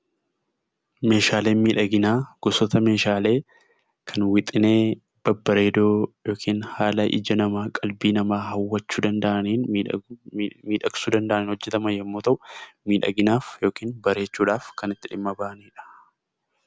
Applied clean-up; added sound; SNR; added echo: none; none; none; none.